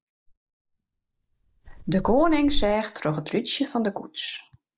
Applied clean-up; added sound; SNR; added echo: neural mask model DeepFilterNet 3.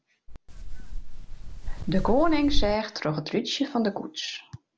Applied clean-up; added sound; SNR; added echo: none; Wind; -1 dB; none.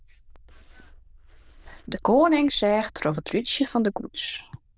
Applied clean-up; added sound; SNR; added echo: neural diffusion model UNIVERSE++.